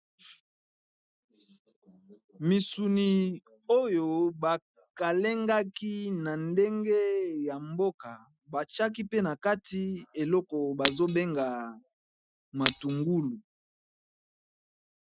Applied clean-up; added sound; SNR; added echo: classical method Wiener filter.